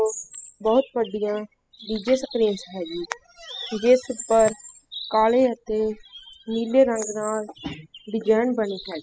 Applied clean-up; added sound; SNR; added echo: classical method spectral subtraction.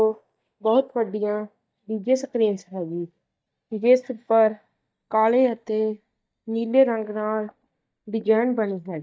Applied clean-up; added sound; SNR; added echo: neural mask model DeepFilterNet 3.